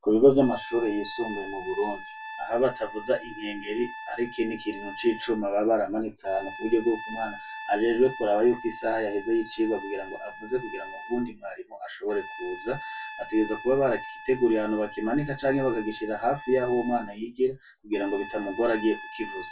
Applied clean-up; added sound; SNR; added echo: none; Trumpet; 14 dB; reverberation time 0.1 s.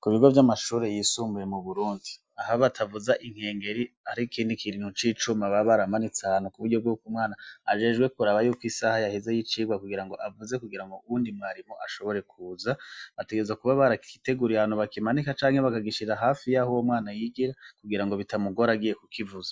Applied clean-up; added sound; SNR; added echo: none; none; none; none.